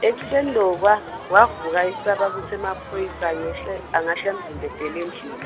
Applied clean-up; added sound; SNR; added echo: none; Crowd; 12 dB; none.